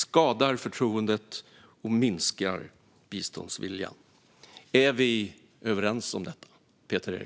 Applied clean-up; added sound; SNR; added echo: none; none; none; none.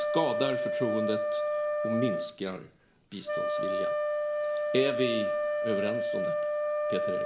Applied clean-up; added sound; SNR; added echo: none; Wind instrument, woodwind instrument; -3 dB; reverberation time 0.4 s.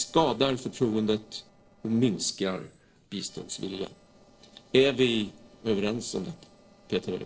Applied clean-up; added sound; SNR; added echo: neural separator model SepFormer DNS4.